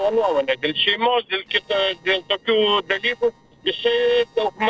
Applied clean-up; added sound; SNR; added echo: neural separator model SepFormer DNS4.